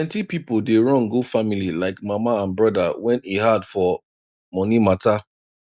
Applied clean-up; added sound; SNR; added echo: none; none; none; none.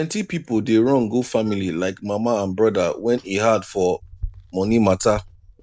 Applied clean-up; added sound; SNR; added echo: none; Bicycle; 20 dB; none.